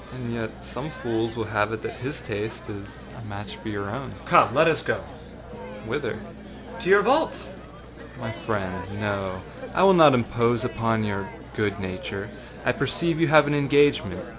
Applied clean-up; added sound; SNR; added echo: none; none; none; none.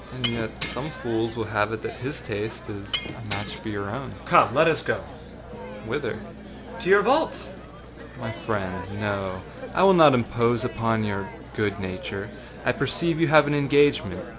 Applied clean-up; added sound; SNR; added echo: none; Shatter; 11 dB; none.